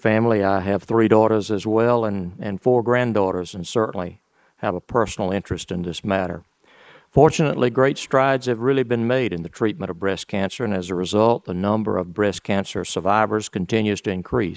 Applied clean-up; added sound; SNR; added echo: neural mask model Resemble Enhance denoiser.